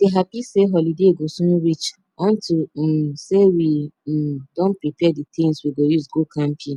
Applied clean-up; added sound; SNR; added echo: none; none; none; none.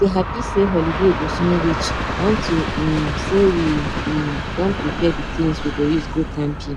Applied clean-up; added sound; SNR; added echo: none; Train; 4 dB; none.